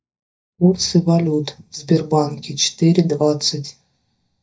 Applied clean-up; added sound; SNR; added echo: neural mask model DeepFilterNet 3.